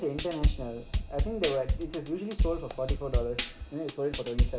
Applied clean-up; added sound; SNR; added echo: none; Drum / Drum kit; -3 dB; none.